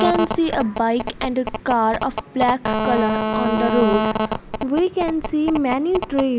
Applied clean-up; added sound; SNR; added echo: none; Telephone; 4 dB; none.